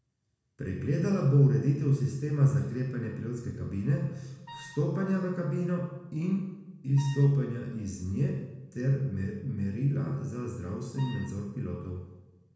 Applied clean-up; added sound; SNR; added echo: none; Wind instrument, woodwind instrument; 19 dB; reverberation time 1.0 s.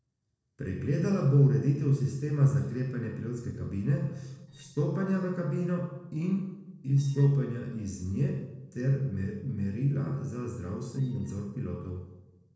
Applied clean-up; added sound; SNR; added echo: neural separator model SepFormer DNS4.